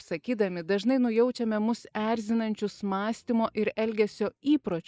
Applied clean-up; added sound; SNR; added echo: neural mask model Resemble Enhance denoiser.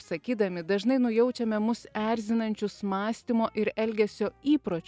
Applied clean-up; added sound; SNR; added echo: none; none; none; none.